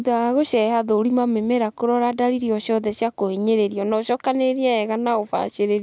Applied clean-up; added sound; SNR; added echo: none; none; none; none.